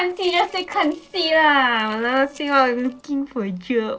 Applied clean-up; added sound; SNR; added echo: neural separator model SepFormer DNS4.